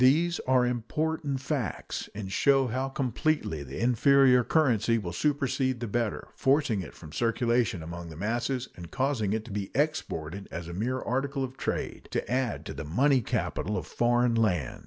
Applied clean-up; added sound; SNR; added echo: none; none; none; none.